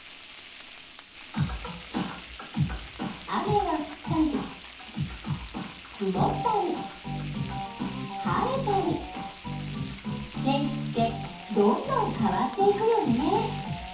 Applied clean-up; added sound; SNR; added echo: none; Frying (food); 16 dB; reverberation time 0.5 s.